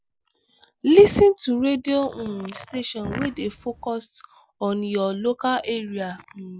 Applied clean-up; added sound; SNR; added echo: none; Fart; 12 dB; none.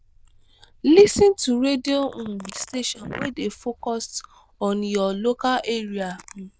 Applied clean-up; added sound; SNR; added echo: neural diffusion model UNIVERSE++.